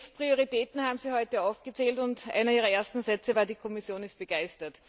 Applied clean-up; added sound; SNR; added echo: none; none; none; none.